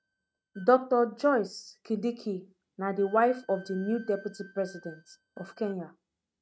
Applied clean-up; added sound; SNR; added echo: neural mask model RNNoise.